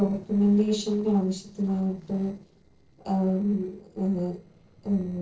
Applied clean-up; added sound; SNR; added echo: neural separator model SepFormer DNS4.